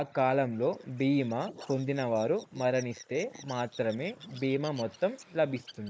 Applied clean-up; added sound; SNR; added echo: neural mask model Resemble Enhance denoiser.